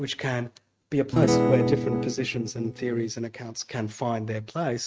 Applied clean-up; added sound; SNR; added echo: neural mask model RNNoise.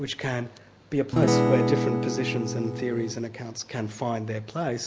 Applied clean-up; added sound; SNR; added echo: none; Acoustic guitar / Strum; -4 dB; none.